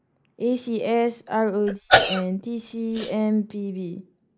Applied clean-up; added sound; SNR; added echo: neural mask model Resemble Enhance denoiser.